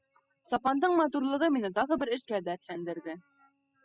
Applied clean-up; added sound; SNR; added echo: classical method spectral subtraction.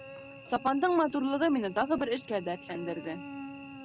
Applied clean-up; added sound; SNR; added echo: none; Cricket / Buzz; 15 dB; none.